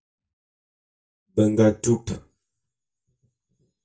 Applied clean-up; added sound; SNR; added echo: neural mask model DeepFilterNet 3.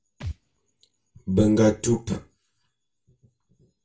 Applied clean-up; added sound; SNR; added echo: none; Thump, thud; 18 dB; reverberation time 0.2 s.